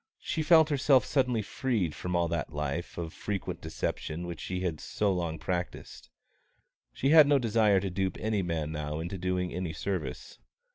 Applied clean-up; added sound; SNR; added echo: none; none; none; none.